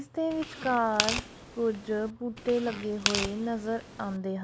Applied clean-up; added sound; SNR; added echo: none; Tearing; 5 dB; none.